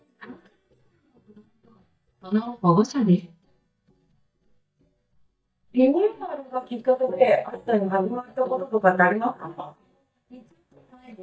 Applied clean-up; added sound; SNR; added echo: neural mask model DeepFilterNet 3.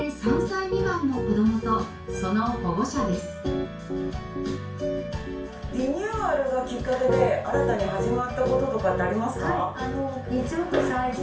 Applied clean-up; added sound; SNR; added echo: none; Piano; 5 dB; reverberation time 0.4 s.